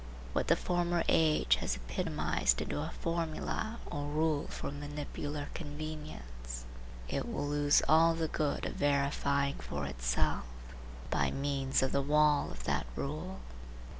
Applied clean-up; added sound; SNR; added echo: none; none; none; none.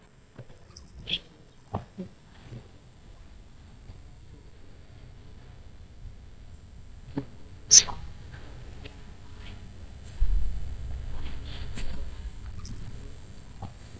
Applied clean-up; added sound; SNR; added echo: neural mask model DeepFilterNet 3.